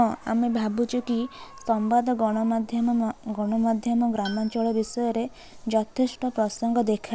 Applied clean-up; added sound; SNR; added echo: none; Tools; 18 dB; none.